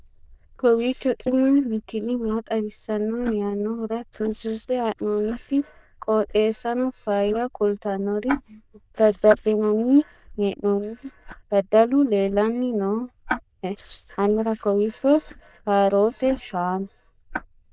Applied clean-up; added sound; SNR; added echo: neural diffusion model UNIVERSE++.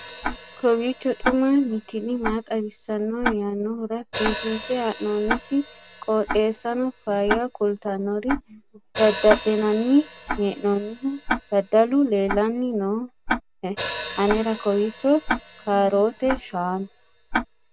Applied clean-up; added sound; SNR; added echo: none; Hi-hat + Tick-tock; 7 dB; none.